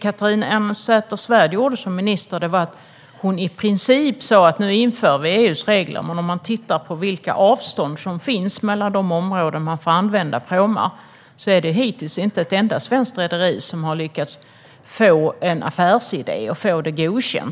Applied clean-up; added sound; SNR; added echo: none; none; none; none.